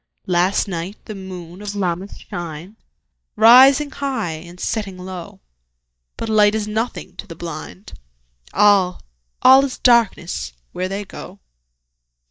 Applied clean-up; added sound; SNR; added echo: neural mask model DeepFilterNet 3.